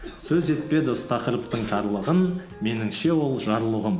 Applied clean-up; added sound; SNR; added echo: none; Cough; 20 dB; none.